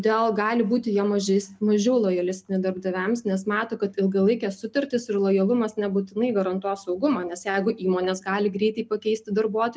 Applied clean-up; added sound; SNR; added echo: none; none; none; none.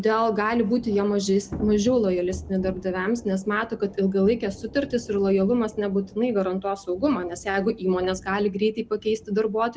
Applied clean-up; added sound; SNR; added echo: none; Thunder / Rain; 18 dB; none.